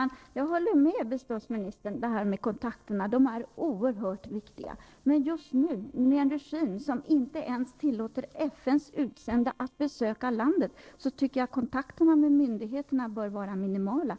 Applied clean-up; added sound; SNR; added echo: neural separator model SepFormer DNS4.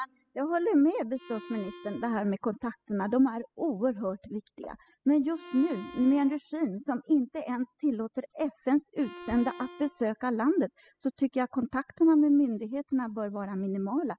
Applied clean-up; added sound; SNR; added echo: classical method spectral subtraction.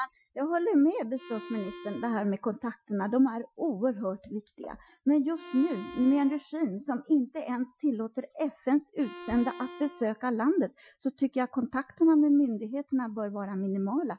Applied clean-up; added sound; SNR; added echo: classical method Wiener filter.